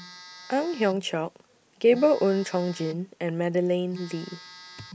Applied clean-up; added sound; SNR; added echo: none; Telephone; 20 dB; none.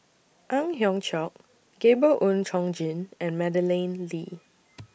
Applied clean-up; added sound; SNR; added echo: none; none; none; none.